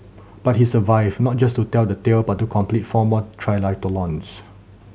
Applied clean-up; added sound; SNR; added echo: none; none; none; none.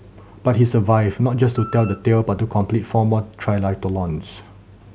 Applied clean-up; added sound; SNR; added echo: none; Wind instrument, woodwind instrument; 17 dB; none.